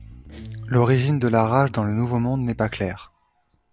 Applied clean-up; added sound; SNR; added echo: none; Guitar + Bass guitar; 17 dB; none.